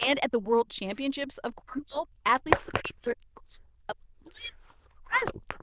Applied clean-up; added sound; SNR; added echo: neural diffusion model UNIVERSE++.